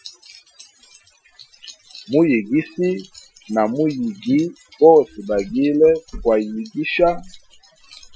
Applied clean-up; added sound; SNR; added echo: classical method Wiener filter.